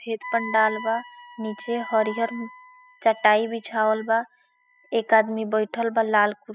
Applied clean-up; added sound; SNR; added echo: classical method spectral subtraction.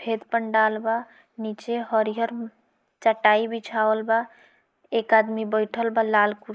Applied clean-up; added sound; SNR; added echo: neural mask model Resemble Enhance denoiser.